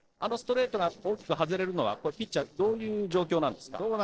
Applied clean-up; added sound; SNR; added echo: neural separator model SepFormer DNS4.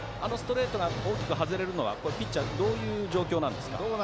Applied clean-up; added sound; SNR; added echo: none; none; none; none.